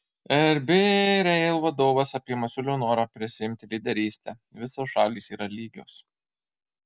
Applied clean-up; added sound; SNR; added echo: none; none; none; none.